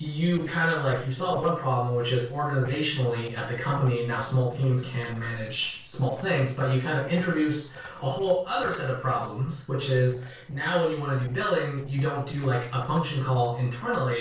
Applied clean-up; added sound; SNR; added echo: neural separator model SepFormer DNS4.